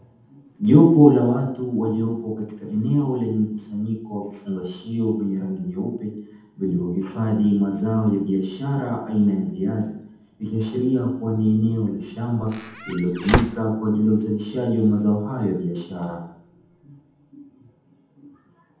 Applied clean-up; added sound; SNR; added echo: none; Squeak / Slam / Wood; 3 dB; reverberation time 0.8 s.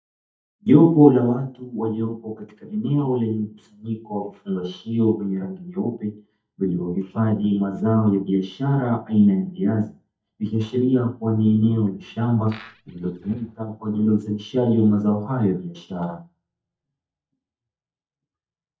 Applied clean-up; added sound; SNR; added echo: neural mask model DeepFilterNet 3.